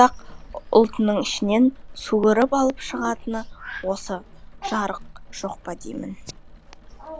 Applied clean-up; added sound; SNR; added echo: none; Rain; 16 dB; none.